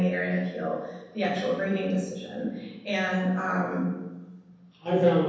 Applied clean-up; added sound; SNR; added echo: none; none; none; reverberation time 1.1 s.